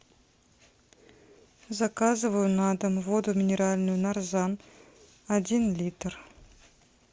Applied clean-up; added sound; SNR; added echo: none; none; none; none.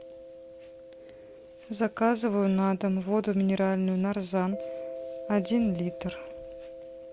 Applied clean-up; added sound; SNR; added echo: none; Mallet percussion; 14 dB; none.